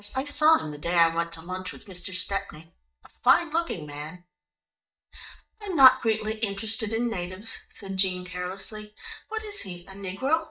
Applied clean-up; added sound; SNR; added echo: neural mask model DeepFilterNet 3.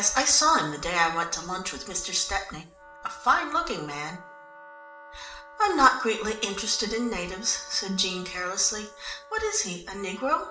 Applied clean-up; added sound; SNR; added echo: none; Wind instrument, woodwind instrument; 20 dB; reverberation time 0.4 s.